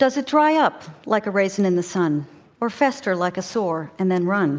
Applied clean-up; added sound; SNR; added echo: none; none; none; none.